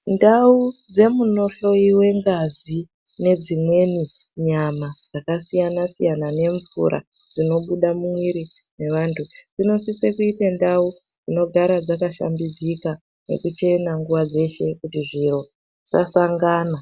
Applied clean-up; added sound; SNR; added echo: none; none; none; none.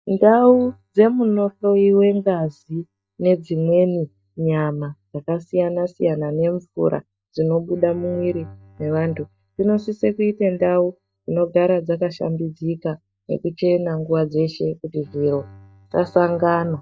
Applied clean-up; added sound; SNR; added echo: neural mask model DeepFilterNet 3.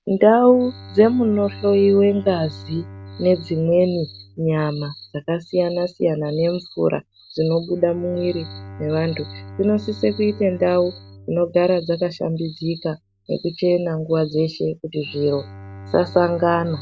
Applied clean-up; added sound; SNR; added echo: none; Bowed string instrument; 20 dB; none.